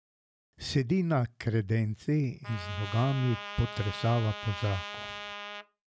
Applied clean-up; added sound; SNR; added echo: none; Trumpet; 10 dB; none.